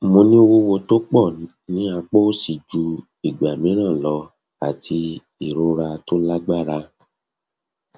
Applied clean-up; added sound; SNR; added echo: none; none; none; none.